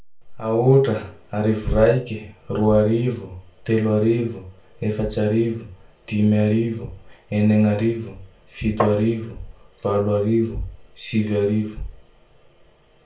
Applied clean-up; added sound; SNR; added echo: none; Tap; 5 dB; reverberation time 0.3 s.